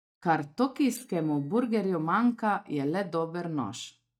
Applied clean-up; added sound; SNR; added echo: neural mask model DeepFilterNet 3.